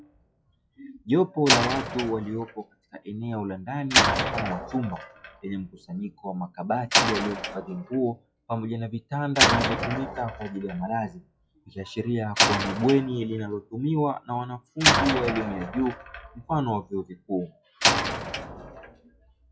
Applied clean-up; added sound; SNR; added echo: classical method log-MMSE.